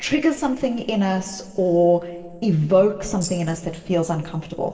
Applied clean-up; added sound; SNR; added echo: neural separator model SepFormer DNS4.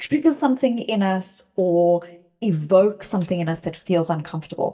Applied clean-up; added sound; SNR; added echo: neural mask model DeepFilterNet 3.